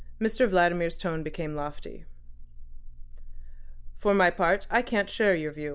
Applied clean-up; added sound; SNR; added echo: none; none; none; none.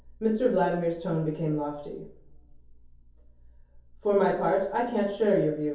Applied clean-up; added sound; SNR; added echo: none; none; none; reverberation time 0.6 s.